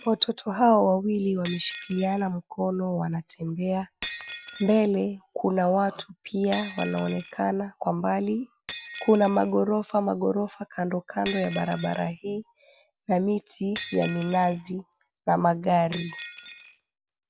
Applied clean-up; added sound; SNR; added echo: none; Shatter; 17 dB; none.